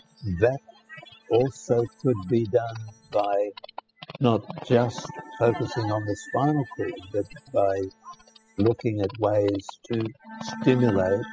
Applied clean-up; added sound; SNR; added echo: classical method spectral subtraction.